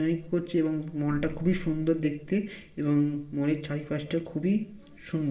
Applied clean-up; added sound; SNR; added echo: none; none; none; reverberation time 0.6 s.